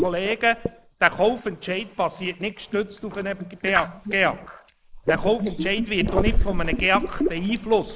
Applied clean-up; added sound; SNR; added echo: neural mask model Resemble Enhance denoiser.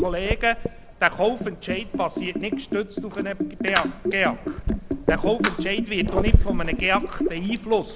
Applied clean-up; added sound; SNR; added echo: none; Fire + Liquid; -1 dB; none.